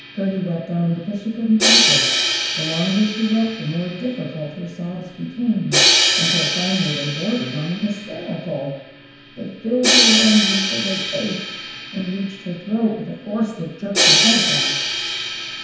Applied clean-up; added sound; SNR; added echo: none; Crash cymbal; -2 dB; reverberation time 1.0 s.